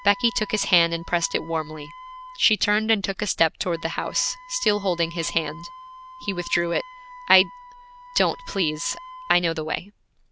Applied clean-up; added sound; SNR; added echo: none; Wind instrument, woodwind instrument; 18 dB; none.